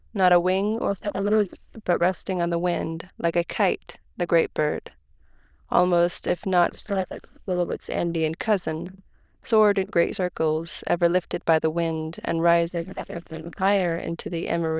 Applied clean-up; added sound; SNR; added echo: neural diffusion model UNIVERSE++.